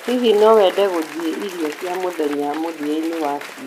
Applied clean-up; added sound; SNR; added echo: none; Applause / Cheering; 15 dB; none.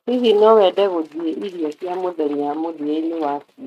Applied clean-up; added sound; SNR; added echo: neural mask model RNNoise.